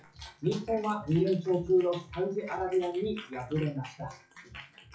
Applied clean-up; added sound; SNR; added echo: classical method WPE with log-MMSE.